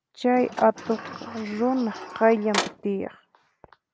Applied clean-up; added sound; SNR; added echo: none; Sliding door; 9 dB; none.